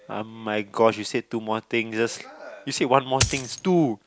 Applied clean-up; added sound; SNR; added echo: none; Coin (dropping); 2 dB; none.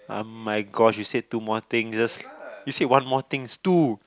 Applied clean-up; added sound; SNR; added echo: none; none; none; none.